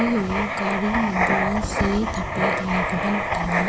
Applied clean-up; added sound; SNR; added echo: none; Writing; -1 dB; none.